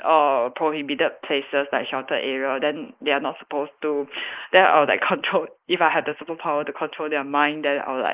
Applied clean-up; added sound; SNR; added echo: neural mask model Resemble Enhance denoiser.